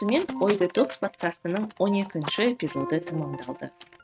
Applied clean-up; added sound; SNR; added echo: neural mask model RNNoise.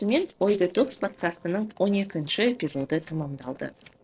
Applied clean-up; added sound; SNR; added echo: neural separator model SepFormer DNS4.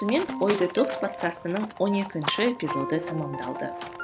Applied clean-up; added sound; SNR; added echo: none; Ringtone + Livestock, farm animals, working animals; 9 dB; none.